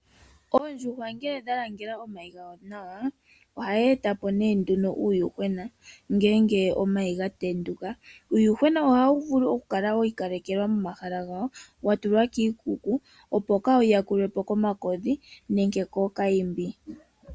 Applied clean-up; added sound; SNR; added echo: none; none; none; none.